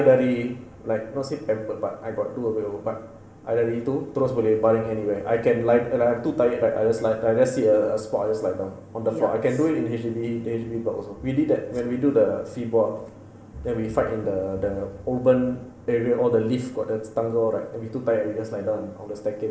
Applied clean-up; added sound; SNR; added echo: none; none; none; reverberation time 1.4 s.